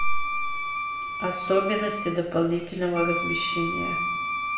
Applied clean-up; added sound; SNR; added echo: none; Wind instrument, woodwind instrument; 4 dB; reverberation time 0.7 s.